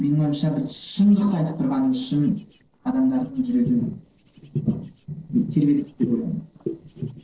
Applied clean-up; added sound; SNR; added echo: neural separator model SepFormer DNS4.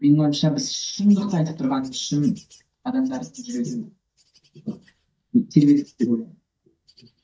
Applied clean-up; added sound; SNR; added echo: neural mask model DeepFilterNet 3.